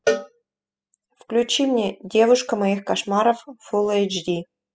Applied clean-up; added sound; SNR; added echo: classical method spectral subtraction.